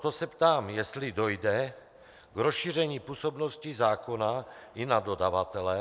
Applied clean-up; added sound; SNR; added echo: none; none; none; none.